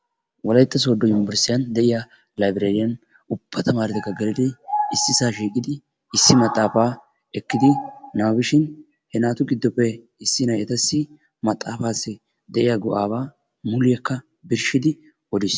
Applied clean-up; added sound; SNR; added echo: none; none; none; none.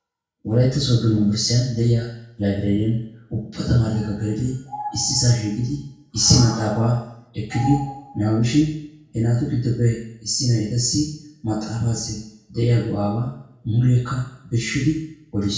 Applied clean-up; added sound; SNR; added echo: none; none; none; reverberation time 0.6 s.